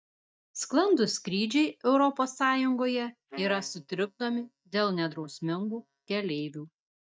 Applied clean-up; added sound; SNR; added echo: neural mask model DeepFilterNet 3.